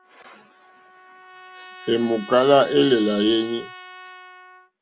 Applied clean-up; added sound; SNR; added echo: none; Trumpet; 18 dB; none.